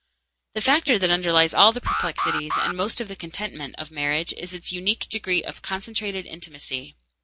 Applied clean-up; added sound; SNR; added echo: none; Alarm; 3 dB; none.